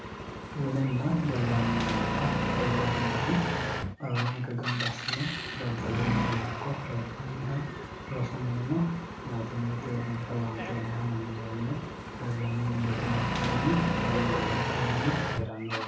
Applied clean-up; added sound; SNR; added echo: none; Engine; 1 dB; reverberation time 0.7 s.